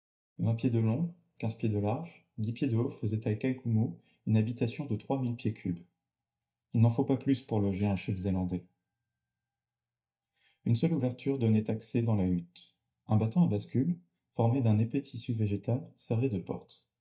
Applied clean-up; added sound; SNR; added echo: neural mask model DeepFilterNet 3.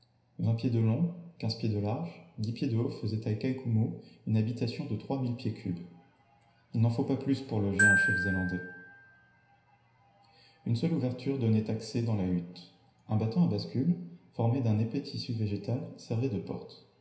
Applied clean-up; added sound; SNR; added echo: none; Glockenspiel; 0 dB; reverberation time 0.9 s.